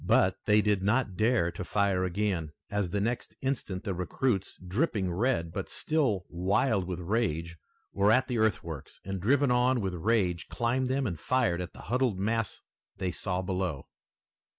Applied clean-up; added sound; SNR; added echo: none; none; none; none.